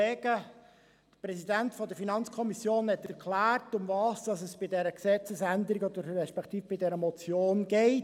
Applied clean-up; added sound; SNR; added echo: none; none; none; none.